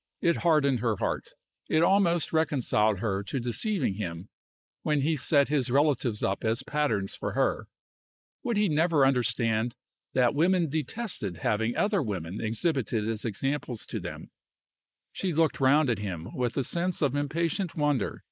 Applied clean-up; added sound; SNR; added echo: neural mask model Resemble Enhance denoiser.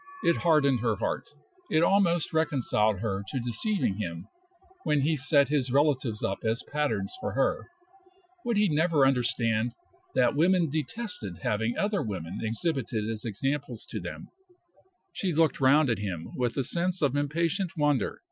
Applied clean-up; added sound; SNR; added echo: classical method Wiener filter.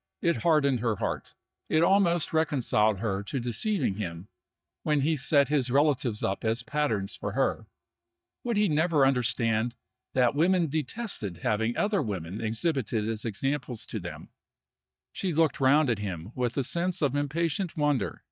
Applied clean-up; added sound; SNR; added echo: neural mask model DeepFilterNet 3.